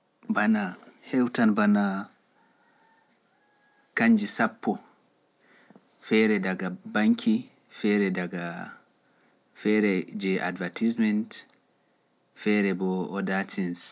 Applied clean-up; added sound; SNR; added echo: none; none; none; none.